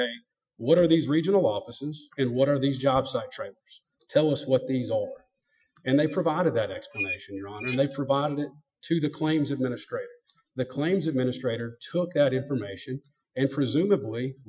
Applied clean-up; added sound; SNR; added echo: classical method Wiener filter.